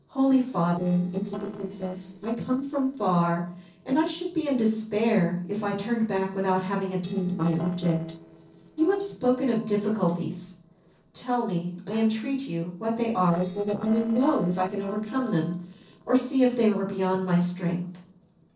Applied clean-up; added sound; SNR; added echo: neural separator model SepFormer DNS4.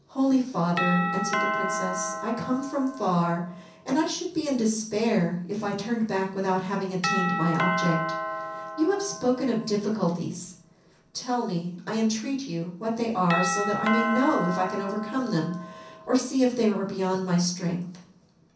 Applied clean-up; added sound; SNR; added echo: none; Doorbell; 7 dB; reverberation time 0.6 s.